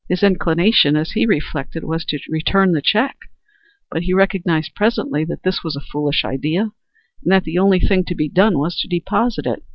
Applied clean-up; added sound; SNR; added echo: none; none; none; none.